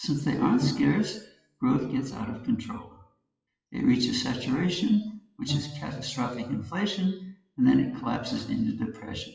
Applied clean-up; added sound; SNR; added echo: classical method WPE with log-MMSE.